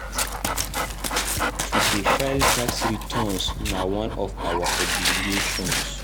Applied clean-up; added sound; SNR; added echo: none; Dog; -5 dB; none.